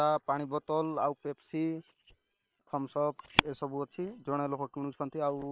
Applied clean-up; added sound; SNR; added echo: neural separator model SepFormer WHAM!.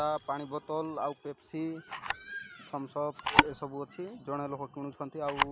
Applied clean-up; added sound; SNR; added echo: none; Camera; -1 dB; none.